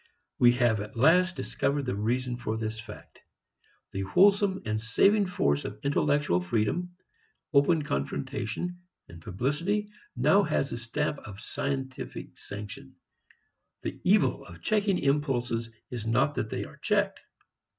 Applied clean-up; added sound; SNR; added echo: none; none; none; none.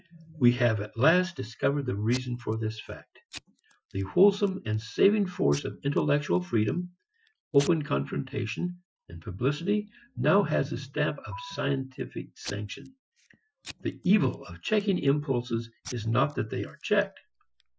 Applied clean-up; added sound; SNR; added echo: classical method Wiener filter.